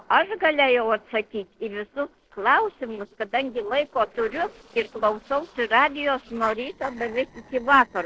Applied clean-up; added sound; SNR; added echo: neural separator model SepFormer DNS4.